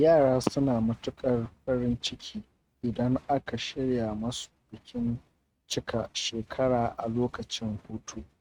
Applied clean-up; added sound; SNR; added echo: neural mask model RNNoise.